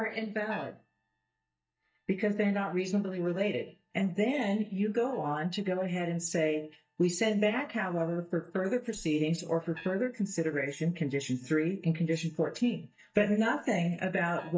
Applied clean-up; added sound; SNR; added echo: neural mask model DeepFilterNet 3.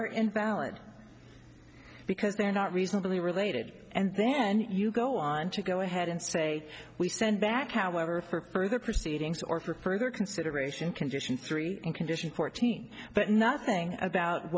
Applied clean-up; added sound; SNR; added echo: none; none; none; none.